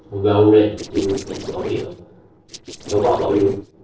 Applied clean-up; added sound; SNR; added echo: neural separator model SepFormer DNS4.